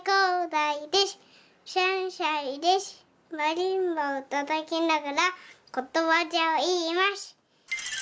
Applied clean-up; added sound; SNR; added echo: none; none; none; none.